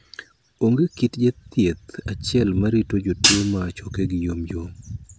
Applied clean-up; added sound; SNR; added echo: none; Hi-hat; 0 dB; none.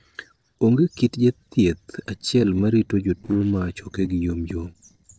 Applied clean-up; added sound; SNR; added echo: neural separator model SepFormer DNS4.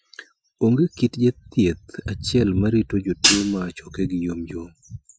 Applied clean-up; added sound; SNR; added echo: classical method Wiener filter.